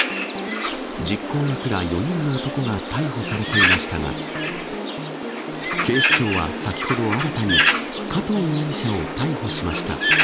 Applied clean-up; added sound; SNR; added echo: none; Bird; -1 dB; none.